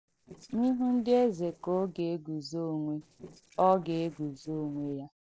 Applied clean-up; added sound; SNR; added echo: neural separator model SepFormer DNS4.